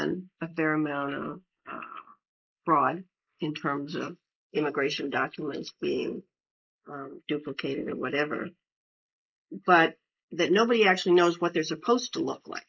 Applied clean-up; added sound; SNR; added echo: neural mask model Resemble Enhance denoiser.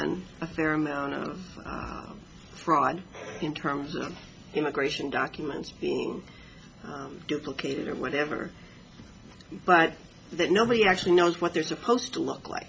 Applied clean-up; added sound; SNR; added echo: none; none; none; none.